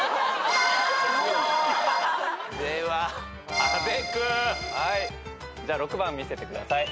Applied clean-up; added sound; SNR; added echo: none; Accordion; 4 dB; none.